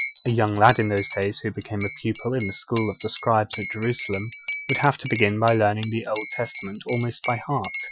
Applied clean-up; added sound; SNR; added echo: classical method Wiener filter.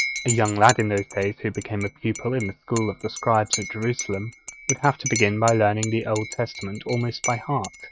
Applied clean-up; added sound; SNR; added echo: neural mask model RNNoise.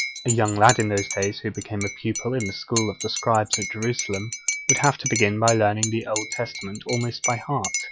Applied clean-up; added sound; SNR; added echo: classical method log-MMSE.